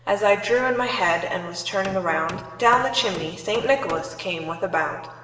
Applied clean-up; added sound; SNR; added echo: none; Hammer; 16 dB; reverberation time 1.1 s.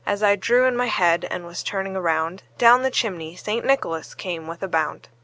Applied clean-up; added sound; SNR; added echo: none; none; none; none.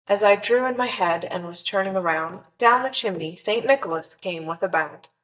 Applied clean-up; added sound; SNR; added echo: neural mask model DeepFilterNet 3.